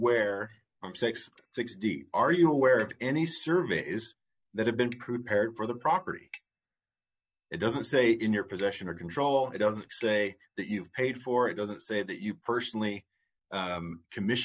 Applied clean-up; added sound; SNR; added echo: neural mask model DeepFilterNet 3.